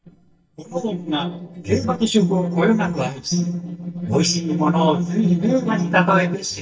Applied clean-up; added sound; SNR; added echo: neural mask model DeepFilterNet 3.